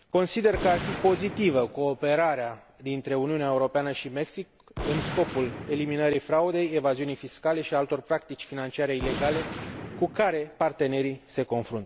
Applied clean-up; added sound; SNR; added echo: none; Gunshot, gunfire; 12 dB; none.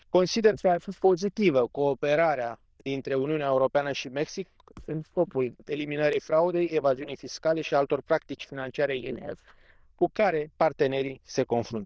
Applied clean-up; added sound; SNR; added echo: neural diffusion model UNIVERSE++.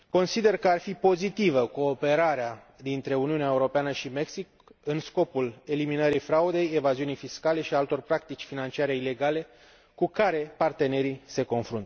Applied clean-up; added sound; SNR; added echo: none; none; none; none.